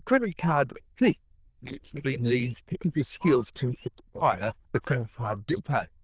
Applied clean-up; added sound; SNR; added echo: neural diffusion model UNIVERSE++.